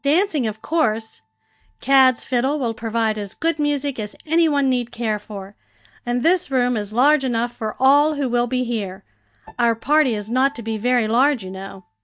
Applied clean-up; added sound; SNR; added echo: neural mask model DeepFilterNet 3.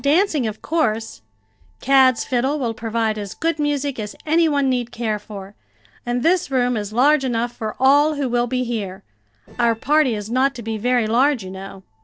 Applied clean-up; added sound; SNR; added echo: neural separator model SepFormer DNS4.